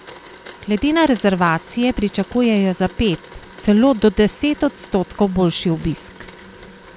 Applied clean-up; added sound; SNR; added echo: none; Domestic sounds, home sounds; 19 dB; none.